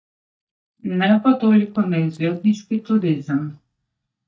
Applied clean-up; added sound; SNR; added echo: neural mask model DeepFilterNet 3.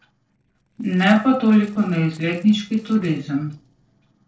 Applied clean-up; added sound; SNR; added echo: neural separator model SepFormer DNS4.